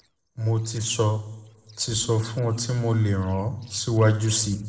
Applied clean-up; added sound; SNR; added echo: neural separator model SepFormer DNS4.